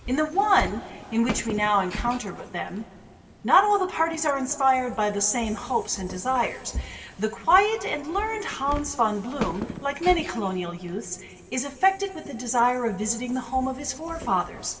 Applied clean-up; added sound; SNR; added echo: none; Walk, footsteps; 13 dB; reverberation time 2.8 s.